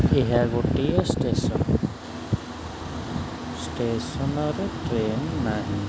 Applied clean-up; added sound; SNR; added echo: none; none; none; none.